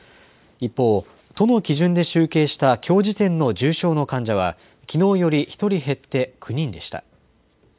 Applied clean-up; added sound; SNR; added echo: none; none; none; none.